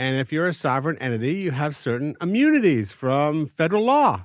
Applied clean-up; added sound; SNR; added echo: none; none; none; none.